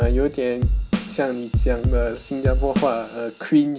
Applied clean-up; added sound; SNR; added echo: none; Drum kit; 0 dB; none.